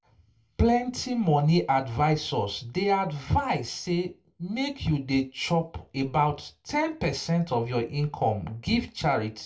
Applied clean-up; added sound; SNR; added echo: none; none; none; reverberation time 0.2 s.